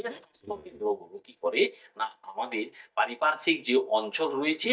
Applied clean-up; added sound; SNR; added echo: neural mask model DeepFilterNet 3.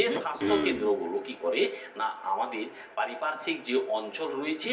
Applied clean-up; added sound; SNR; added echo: none; Cough; 2 dB; reverberation time 0.3 s.